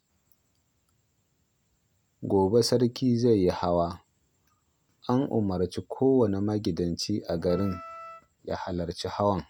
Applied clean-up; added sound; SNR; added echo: none; Wind instrument, woodwind instrument; 17 dB; none.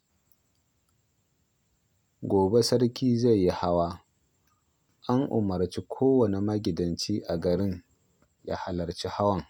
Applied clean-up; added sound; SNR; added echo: none; none; none; none.